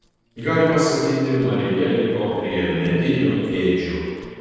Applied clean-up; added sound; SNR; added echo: neural separator model SepFormer DNS4.